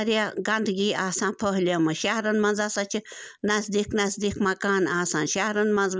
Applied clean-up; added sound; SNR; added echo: none; none; none; none.